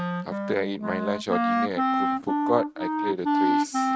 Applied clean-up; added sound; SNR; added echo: neural mask model RNNoise.